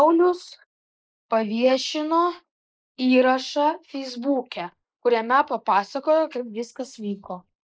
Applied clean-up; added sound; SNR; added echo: neural mask model Resemble Enhance denoiser.